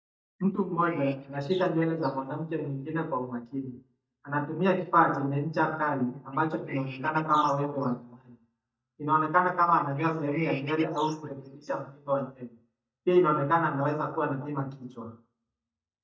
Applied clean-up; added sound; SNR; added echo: neural mask model DeepFilterNet 3.